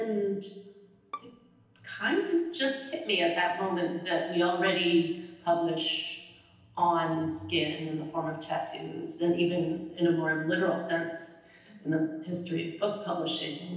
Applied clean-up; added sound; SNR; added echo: none; Bowed string instrument; 20 dB; reverberation time 0.9 s.